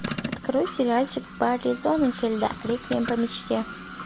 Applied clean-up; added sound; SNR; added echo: none; Motor vehicle (road); 12 dB; none.